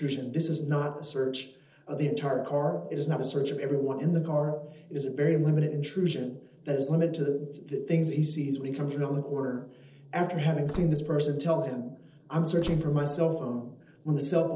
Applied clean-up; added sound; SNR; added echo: neural separator model SepFormer DNS4.